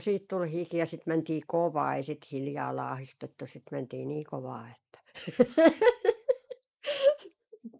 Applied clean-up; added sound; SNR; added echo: neural mask model Resemble Enhance denoiser.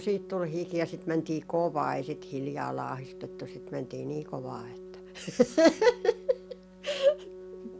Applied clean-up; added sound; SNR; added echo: none; Organ; 16 dB; none.